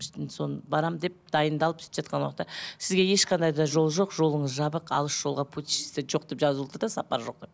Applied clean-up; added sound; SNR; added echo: none; none; none; none.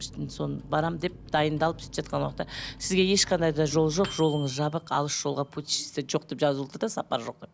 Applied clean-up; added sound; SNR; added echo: none; Microwave oven; 18 dB; none.